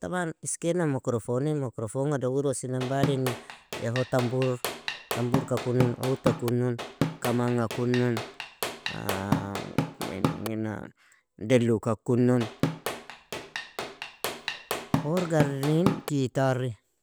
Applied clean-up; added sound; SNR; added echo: none; Drum / Drum kit; 4 dB; none.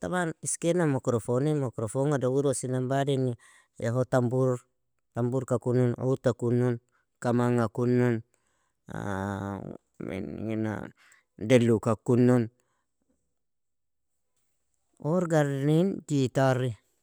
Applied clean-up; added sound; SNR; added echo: none; none; none; none.